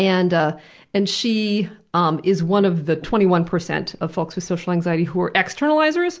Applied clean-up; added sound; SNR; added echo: none; none; none; none.